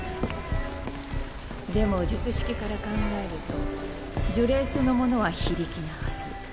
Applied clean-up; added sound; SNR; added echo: none; none; none; none.